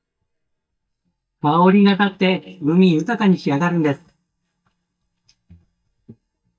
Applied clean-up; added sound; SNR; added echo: neural mask model DeepFilterNet 3.